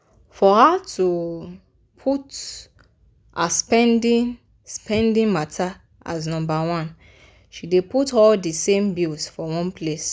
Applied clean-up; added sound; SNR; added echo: none; none; none; none.